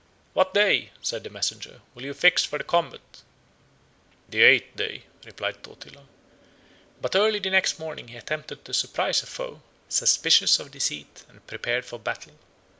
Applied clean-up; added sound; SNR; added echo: none; none; none; none.